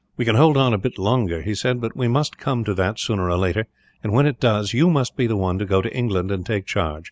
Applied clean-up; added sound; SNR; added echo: none; none; none; none.